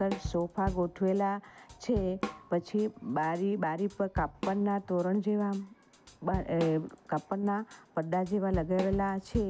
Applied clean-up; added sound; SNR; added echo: none; Drum / Drum kit; 11 dB; none.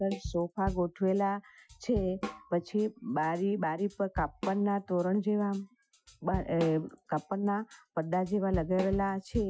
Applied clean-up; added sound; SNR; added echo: classical method Wiener filter.